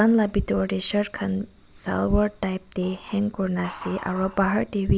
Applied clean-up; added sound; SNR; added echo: none; none; none; none.